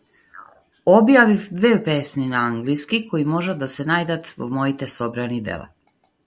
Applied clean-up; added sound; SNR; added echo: none; none; none; none.